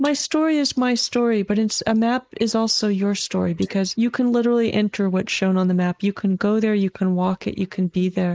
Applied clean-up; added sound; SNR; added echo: neural mask model Resemble Enhance denoiser.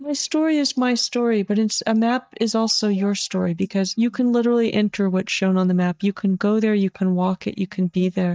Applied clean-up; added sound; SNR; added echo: neural mask model DeepFilterNet 3.